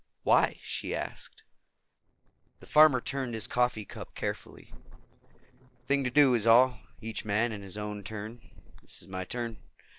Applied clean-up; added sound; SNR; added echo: neural separator model SepFormer DNS4.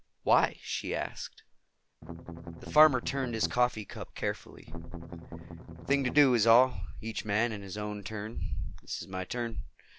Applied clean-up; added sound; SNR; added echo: none; Strum; 10 dB; none.